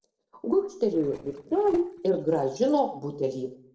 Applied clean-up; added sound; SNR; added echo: neural separator model SepFormer DNS4.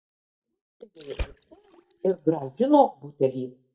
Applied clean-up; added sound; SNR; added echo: neural mask model DeepFilterNet 3.